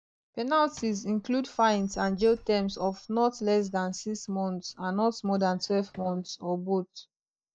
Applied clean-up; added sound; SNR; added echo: neural mask model DeepFilterNet 3.